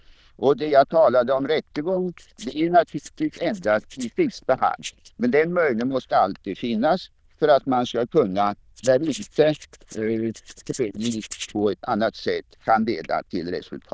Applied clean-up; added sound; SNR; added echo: neural diffusion model UNIVERSE++.